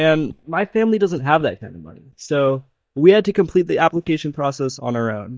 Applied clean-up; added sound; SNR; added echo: neural mask model DeepFilterNet 3.